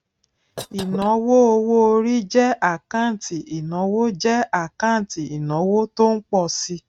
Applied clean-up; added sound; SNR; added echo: neural mask model RNNoise.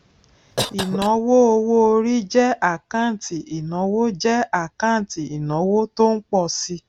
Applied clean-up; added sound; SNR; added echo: none; Cough; 11 dB; none.